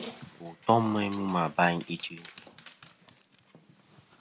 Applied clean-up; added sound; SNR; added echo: none; Dog; 19 dB; none.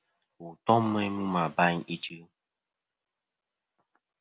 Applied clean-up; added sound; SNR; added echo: none; none; none; none.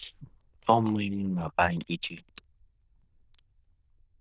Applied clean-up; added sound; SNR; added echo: neural diffusion model UNIVERSE++.